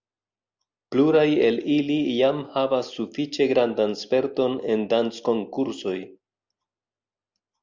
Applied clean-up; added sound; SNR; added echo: none; none; none; none.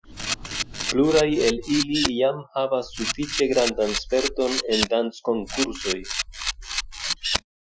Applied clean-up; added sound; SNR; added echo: classical method Wiener filter.